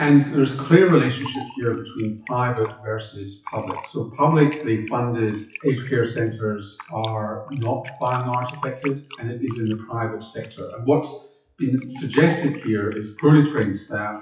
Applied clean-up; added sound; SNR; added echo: classical method WPE with log-MMSE.